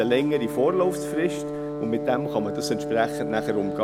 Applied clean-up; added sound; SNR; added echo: none; Brass instrument; 5 dB; none.